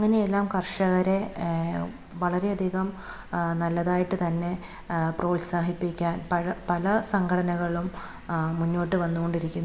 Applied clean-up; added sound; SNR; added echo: none; none; none; none.